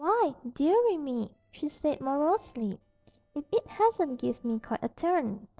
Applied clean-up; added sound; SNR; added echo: neural separator model SepFormer DNS4.